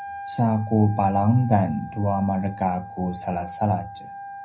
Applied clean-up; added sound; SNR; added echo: none; Wind instrument, woodwind instrument; 14 dB; reverberation time 0.4 s.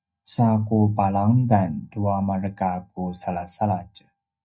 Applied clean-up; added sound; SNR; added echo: neural mask model DeepFilterNet 3.